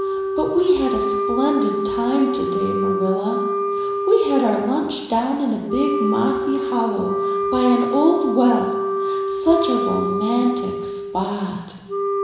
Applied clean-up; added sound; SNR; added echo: none; Wind instrument, woodwind instrument; 2 dB; reverberation time 1.0 s.